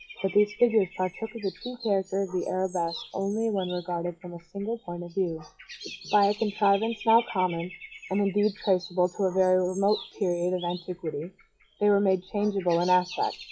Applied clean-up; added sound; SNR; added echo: classical method log-MMSE.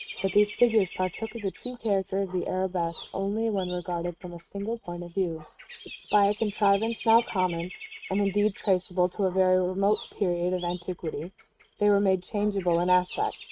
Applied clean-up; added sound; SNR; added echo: neural mask model RNNoise.